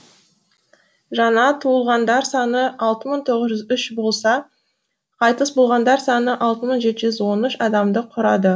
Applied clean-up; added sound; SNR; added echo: none; none; none; none.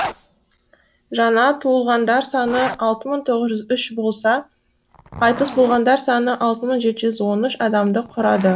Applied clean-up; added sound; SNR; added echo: none; Zipper (clothing); 16 dB; none.